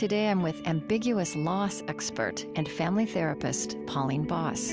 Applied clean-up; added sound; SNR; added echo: none; none; none; none.